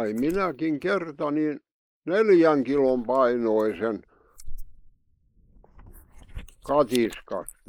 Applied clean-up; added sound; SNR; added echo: neural mask model Resemble Enhance denoiser.